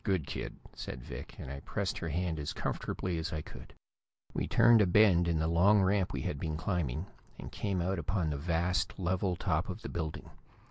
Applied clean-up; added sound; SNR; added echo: none; none; none; none.